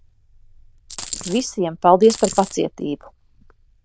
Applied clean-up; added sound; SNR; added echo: neural diffusion model UNIVERSE++.